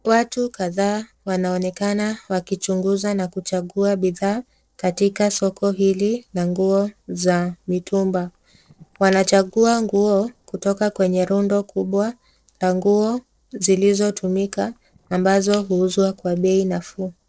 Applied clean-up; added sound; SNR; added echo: neural separator model SepFormer DNS4.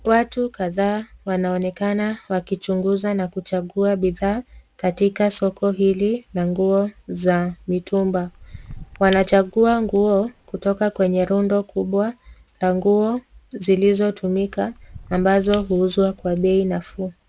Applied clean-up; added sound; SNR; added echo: none; Shatter / Crushing; 18 dB; none.